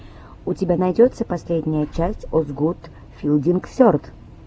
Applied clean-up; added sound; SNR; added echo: none; none; none; none.